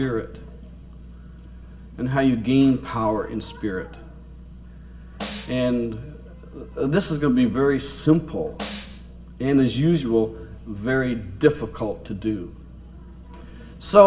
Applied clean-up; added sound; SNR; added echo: none; Snare drum; 16 dB; reverberation time 0.5 s.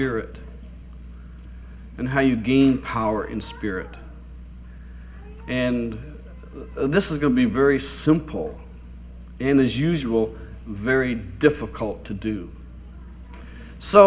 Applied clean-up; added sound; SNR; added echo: none; none; none; none.